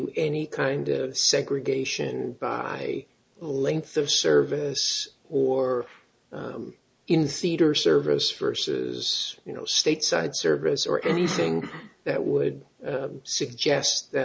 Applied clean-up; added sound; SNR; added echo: none; none; none; none.